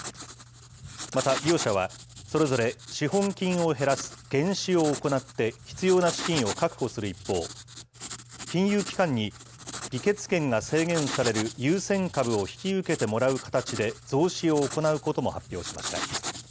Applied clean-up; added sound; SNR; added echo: none; Writing; 11 dB; none.